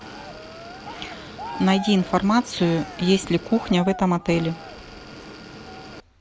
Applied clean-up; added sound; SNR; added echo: none; Motor vehicle (road) / Engine + Cheering; 13 dB; none.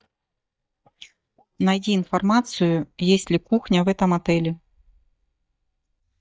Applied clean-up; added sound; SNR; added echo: neural mask model DeepFilterNet 3.